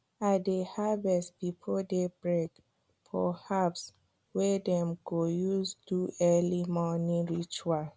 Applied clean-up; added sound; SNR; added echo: none; none; none; none.